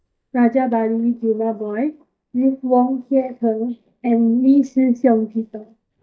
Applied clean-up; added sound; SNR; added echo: neural mask model DeepFilterNet 3.